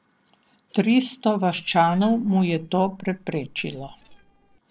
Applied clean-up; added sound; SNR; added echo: neural separator model SepFormer DNS4.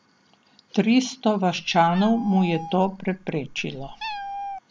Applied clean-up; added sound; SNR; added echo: none; Meow; 12 dB; none.